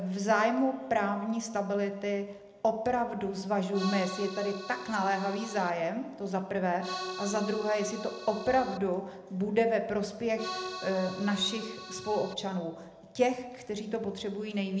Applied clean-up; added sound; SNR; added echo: none; Accordion; 9 dB; reverberation time 0.7 s.